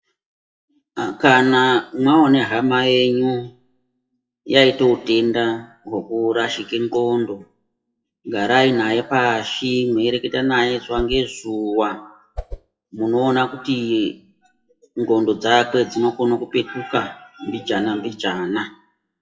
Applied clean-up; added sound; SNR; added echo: classical method WPE with log-MMSE.